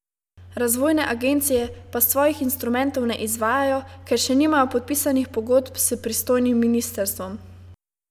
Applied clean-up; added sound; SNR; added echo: none; none; none; none.